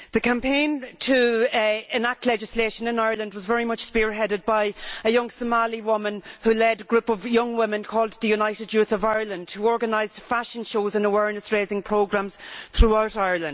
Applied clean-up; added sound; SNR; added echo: none; none; none; none.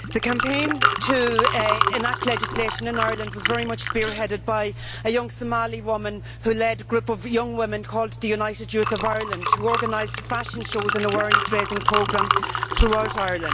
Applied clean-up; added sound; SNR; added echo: none; Liquid; 2 dB; none.